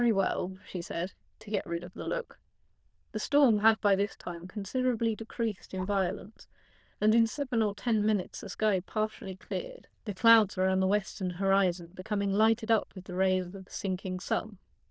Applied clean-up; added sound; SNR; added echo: neural diffusion model UNIVERSE++.